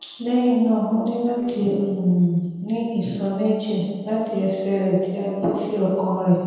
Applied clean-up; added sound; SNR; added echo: neural separator model SepFormer DNS4.